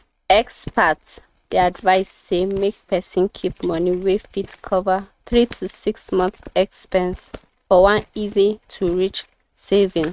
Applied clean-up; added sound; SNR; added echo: neural mask model RNNoise.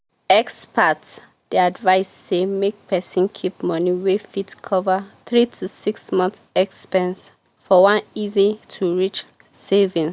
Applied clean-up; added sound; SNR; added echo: none; none; none; none.